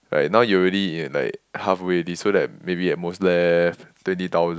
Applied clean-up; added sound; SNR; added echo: none; none; none; none.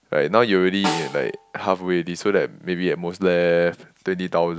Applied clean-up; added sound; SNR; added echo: none; Snare drum; 12 dB; none.